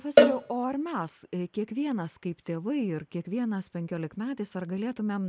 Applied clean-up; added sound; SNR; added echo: none; Cowbell; -4 dB; none.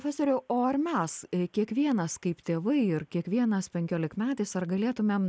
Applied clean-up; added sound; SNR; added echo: none; none; none; none.